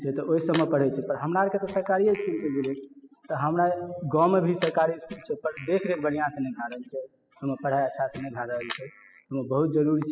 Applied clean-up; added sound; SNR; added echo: classical method spectral subtraction.